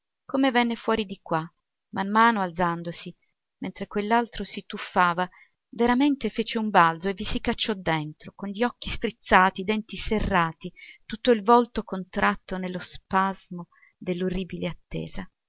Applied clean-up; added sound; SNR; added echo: none; none; none; none.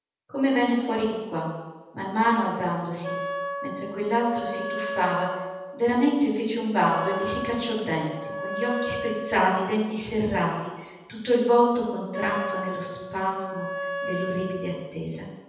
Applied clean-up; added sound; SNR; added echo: none; Wind instrument, woodwind instrument; 7 dB; reverberation time 1.1 s.